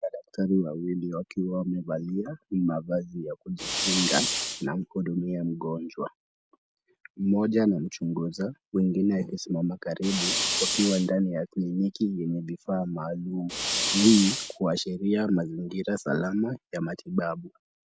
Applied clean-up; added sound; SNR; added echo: none; Fire; 0 dB; none.